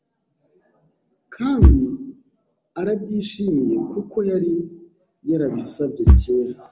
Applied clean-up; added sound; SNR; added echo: none; Bass drum / Thump, thud; -2 dB; none.